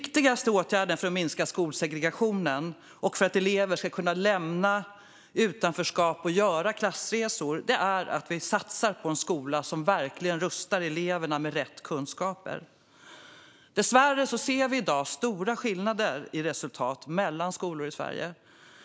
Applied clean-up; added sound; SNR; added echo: none; none; none; none.